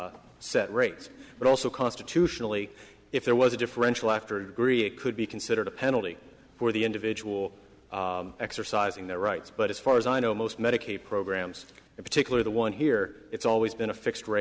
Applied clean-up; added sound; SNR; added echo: none; none; none; none.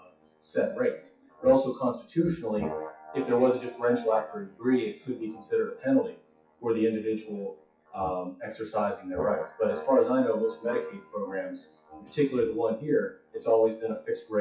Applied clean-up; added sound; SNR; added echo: classical method WPE with log-MMSE.